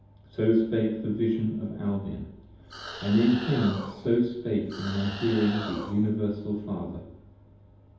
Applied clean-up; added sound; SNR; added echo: none; Animal; 12 dB; reverberation time 0.9 s.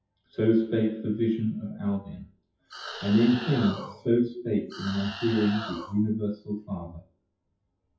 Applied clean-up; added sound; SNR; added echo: classical method WPE with log-MMSE.